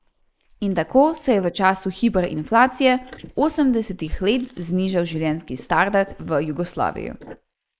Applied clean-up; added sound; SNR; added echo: neural mask model Resemble Enhance denoiser.